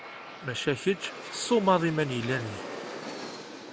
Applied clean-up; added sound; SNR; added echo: none; Aircraft; 11 dB; none.